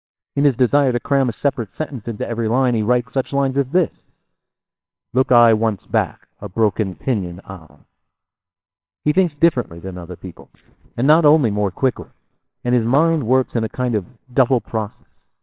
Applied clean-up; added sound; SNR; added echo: neural separator model SepFormer WHAMR!.